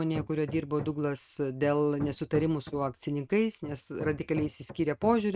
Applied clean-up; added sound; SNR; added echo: neural mask model RNNoise.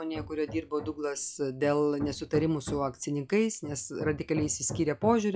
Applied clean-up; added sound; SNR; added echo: classical method log-MMSE.